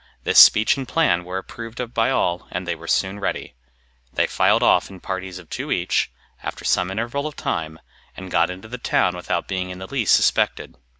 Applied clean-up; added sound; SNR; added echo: none; none; none; none.